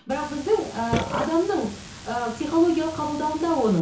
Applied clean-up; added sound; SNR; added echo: none; Burping, eructation; 10 dB; reverberation time 0.7 s.